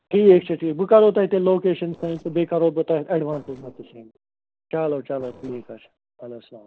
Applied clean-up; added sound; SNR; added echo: neural separator model SepFormer DNS4.